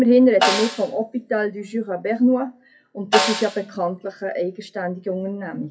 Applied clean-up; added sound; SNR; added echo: classical method WPE with log-MMSE.